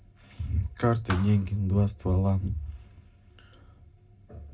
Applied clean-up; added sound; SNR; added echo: none; Thump, thud; 13 dB; reverberation time 0.2 s.